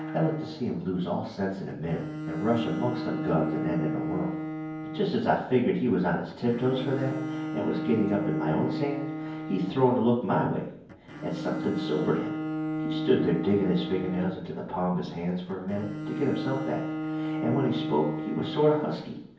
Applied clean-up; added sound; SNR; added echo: none; Bowed string instrument; 5 dB; reverberation time 0.9 s.